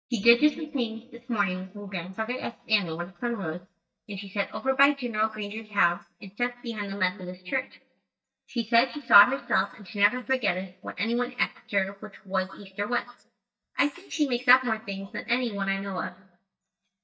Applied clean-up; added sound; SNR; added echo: neural mask model DeepFilterNet 3.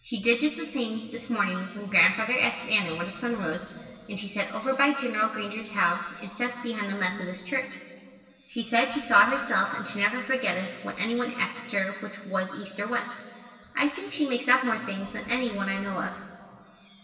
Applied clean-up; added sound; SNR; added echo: none; Wind chime; 17 dB; reverberation time 2.3 s.